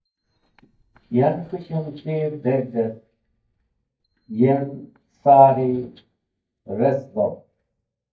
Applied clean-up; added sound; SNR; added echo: neural mask model DeepFilterNet 3.